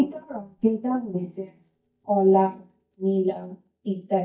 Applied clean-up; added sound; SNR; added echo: neural mask model DeepFilterNet 3.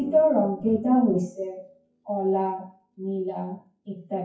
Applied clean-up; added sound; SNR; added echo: classical method WPE with log-MMSE.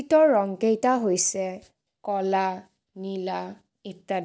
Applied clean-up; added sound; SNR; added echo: none; none; none; none.